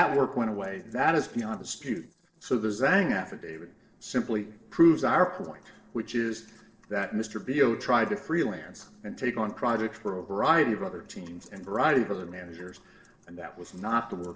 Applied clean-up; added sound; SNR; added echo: neural separator model SepFormer DNS4.